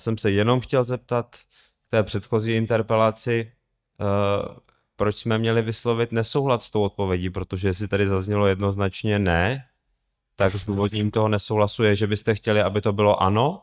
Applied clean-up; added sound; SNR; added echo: neural mask model DeepFilterNet 3.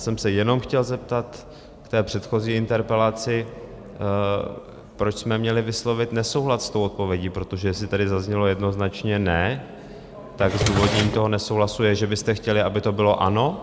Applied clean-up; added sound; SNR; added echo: none; Drawer open or close; 2 dB; none.